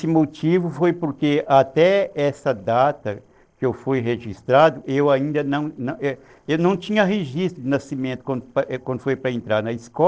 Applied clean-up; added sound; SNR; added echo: neural separator model SepFormer DNS4.